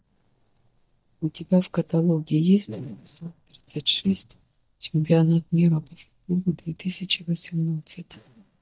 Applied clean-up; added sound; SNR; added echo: neural mask model DeepFilterNet 3.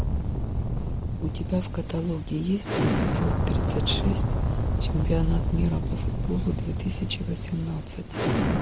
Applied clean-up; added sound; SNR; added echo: none; Explosion; -4 dB; none.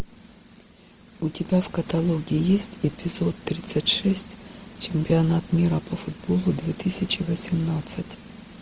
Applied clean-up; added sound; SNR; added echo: none; none; none; none.